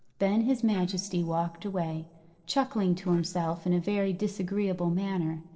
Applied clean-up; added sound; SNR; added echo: neural separator model SepFormer DNS4.